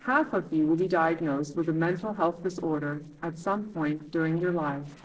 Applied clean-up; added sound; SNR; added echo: neural separator model SepFormer DNS4.